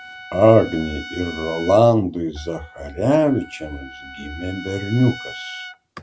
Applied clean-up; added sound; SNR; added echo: none; Trumpet; 16 dB; none.